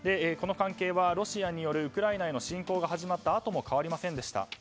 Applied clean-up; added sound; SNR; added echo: none; none; none; none.